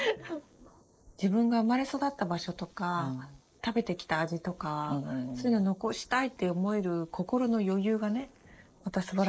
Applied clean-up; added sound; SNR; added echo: neural mask model Resemble Enhance denoiser.